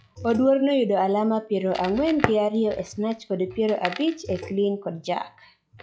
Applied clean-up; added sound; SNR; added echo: classical method log-MMSE.